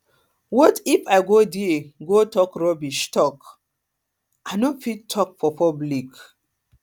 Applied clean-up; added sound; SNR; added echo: none; none; none; none.